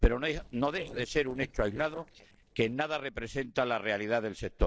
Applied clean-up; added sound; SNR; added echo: neural separator model SepFormer DNS4.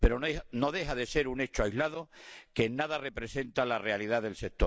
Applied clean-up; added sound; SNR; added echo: none; none; none; none.